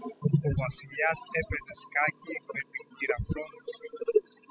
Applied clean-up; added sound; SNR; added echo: classical method spectral subtraction.